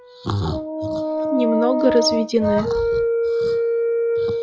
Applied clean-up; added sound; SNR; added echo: classical method log-MMSE.